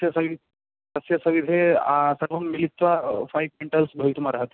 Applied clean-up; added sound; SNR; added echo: none; none; none; none.